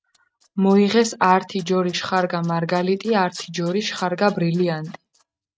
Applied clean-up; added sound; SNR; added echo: neural mask model RNNoise.